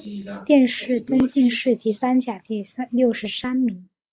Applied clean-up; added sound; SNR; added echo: neural mask model Resemble Enhance denoiser.